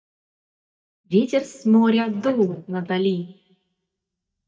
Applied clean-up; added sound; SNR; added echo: neural mask model DeepFilterNet 3.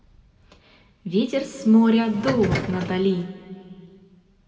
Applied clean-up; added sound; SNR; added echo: none; Subway, metro, underground; 6 dB; reverberation time 2.3 s.